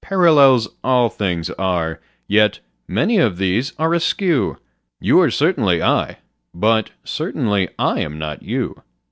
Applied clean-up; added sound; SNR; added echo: none; none; none; none.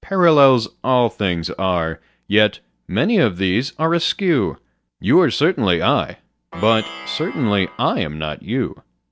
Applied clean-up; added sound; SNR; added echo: none; Plucked string instrument; 15 dB; none.